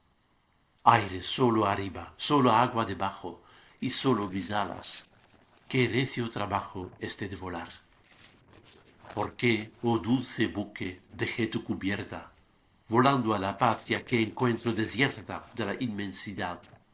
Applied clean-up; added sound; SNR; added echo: neural separator model SepFormer DNS4.